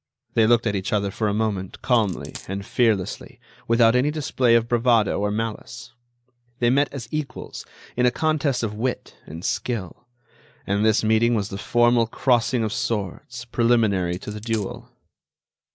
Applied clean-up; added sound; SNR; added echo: neural mask model Resemble Enhance denoiser.